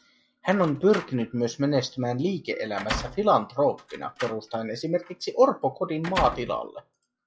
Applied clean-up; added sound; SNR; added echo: classical method log-MMSE.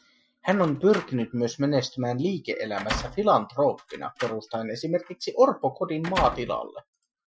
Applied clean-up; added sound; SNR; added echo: classical method Wiener filter.